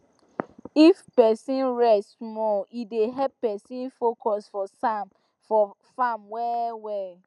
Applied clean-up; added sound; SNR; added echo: none; none; none; none.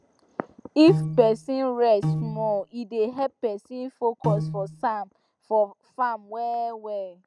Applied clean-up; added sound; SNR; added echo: none; Piano; 4 dB; none.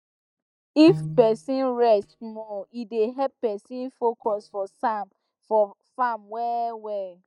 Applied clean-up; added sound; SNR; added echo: neural mask model DeepFilterNet 3.